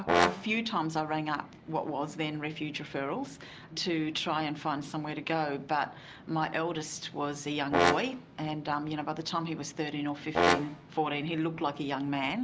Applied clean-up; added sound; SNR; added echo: none; Brass instrument; 0 dB; none.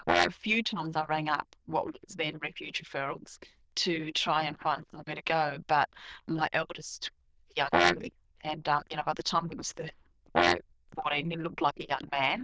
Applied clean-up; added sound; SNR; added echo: neural diffusion model UNIVERSE++.